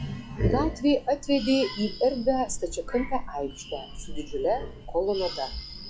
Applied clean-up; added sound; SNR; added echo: classical method log-MMSE.